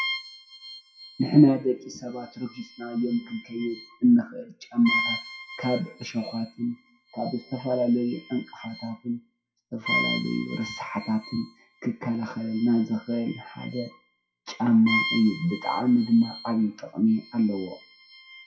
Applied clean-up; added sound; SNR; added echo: classical method WPE with log-MMSE.